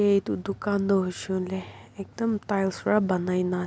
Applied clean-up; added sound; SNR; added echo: none; none; none; none.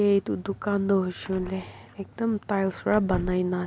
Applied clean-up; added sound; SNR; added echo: none; Door / Car; 14 dB; none.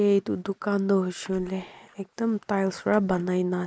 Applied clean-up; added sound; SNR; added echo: neural mask model Resemble Enhance denoiser.